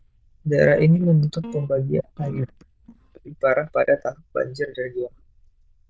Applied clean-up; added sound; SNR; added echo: neural diffusion model UNIVERSE++.